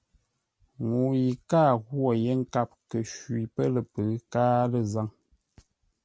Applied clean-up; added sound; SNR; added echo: none; none; none; none.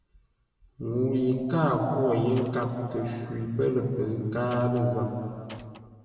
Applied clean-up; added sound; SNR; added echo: none; Door; 18 dB; reverberation time 2.4 s.